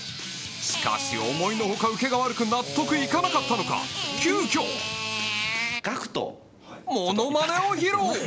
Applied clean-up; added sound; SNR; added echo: none; none; none; none.